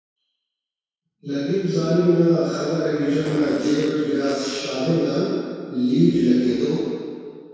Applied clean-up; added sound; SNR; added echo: none; Fart; 17 dB; reverberation time 2.0 s.